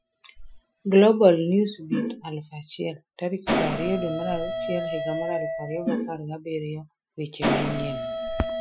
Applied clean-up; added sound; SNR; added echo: classical method Wiener filter.